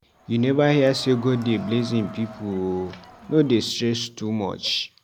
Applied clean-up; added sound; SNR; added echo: none; Crowd; 19 dB; none.